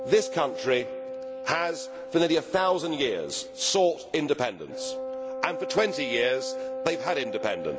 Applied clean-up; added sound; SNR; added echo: none; Wind instrument, woodwind instrument; 8 dB; none.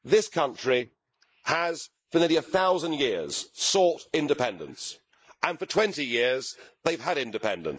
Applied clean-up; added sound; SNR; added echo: neural mask model Resemble Enhance denoiser.